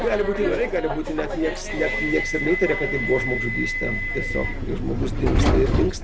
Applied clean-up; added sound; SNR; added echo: none; Subway, metro, underground; 0 dB; none.